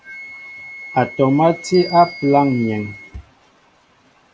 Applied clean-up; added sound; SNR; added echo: none; Wind instrument, woodwind instrument + Bell; 17 dB; none.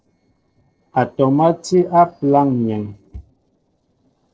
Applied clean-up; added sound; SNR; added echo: neural separator model SepFormer DNS4.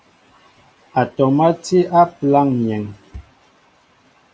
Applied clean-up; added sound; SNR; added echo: none; none; none; none.